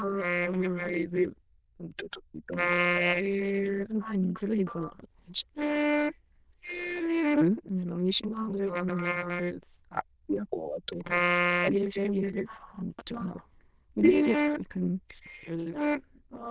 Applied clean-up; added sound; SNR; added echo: neural diffusion model UNIVERSE++.